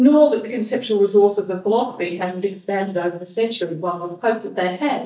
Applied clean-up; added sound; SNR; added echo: neural mask model DeepFilterNet 3.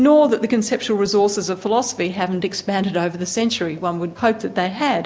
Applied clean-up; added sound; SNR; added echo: none; none; none; none.